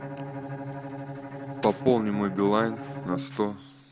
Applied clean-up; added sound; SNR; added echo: none; Bowed string instrument; 8 dB; none.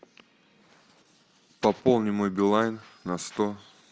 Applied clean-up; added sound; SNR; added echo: none; none; none; none.